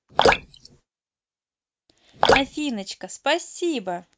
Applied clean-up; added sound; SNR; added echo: neural mask model RNNoise.